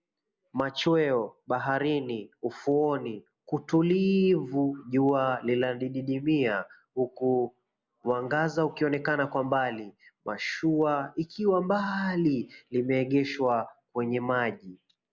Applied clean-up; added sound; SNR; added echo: none; none; none; none.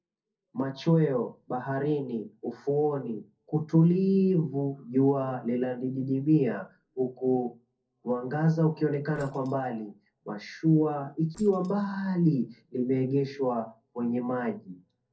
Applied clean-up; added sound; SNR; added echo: neural separator model SepFormer DNS4.